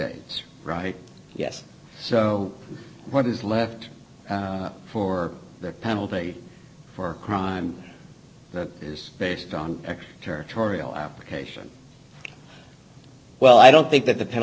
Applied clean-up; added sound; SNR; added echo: none; none; none; none.